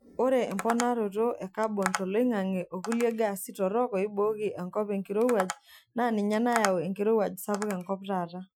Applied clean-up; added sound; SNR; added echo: classical method Wiener filter.